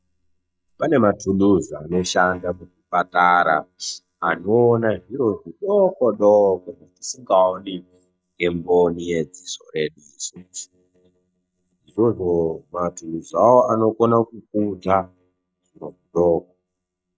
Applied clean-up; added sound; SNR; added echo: neural mask model DeepFilterNet 3.